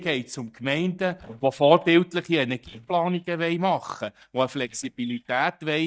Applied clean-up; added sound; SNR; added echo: neural mask model DeepFilterNet 3.